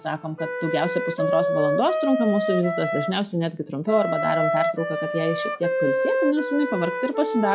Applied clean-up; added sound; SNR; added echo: classical method log-MMSE.